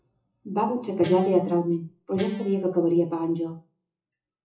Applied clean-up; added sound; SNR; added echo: classical method WPE with log-MMSE.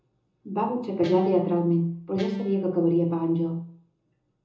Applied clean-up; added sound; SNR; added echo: none; Guitar; 9 dB; reverberation time 0.6 s.